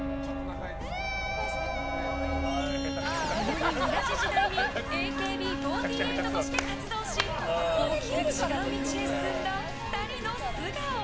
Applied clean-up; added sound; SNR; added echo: none; Motor vehicle (road) + Bowed string instrument; 4 dB; none.